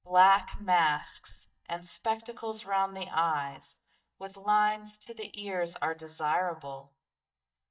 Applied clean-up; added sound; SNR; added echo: neural mask model DeepFilterNet 3.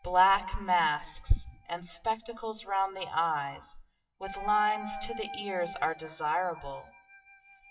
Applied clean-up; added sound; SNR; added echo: classical method WPE with log-MMSE.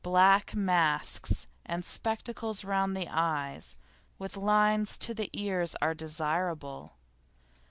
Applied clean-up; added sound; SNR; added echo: none; none; none; none.